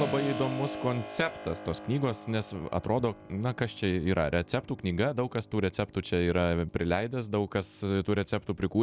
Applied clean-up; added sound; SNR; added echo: none; Keyboard (musical); 13 dB; none.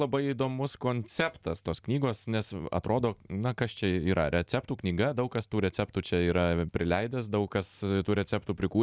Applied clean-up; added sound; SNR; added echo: none; none; none; none.